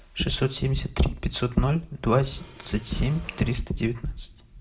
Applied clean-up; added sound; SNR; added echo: none; Drum kit; 19 dB; reverberation time 0.8 s.